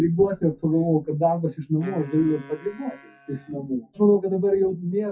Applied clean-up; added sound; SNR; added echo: classical method WPE with log-MMSE.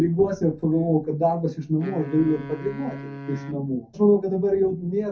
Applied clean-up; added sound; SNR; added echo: none; Wind instrument, woodwind instrument; 14 dB; reverberation time 0.3 s.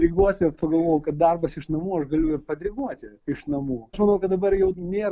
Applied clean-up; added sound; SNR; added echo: none; none; none; none.